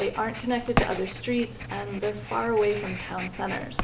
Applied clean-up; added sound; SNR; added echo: none; Writing; 4 dB; reverberation time 0.9 s.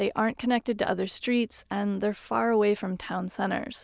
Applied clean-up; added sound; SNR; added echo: none; none; none; none.